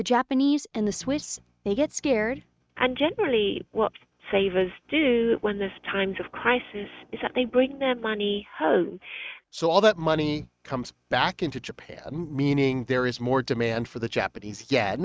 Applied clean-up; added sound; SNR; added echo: neural mask model RNNoise.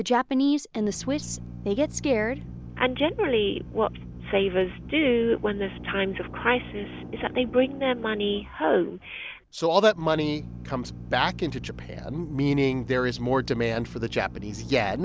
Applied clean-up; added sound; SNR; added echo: none; Drill; 13 dB; none.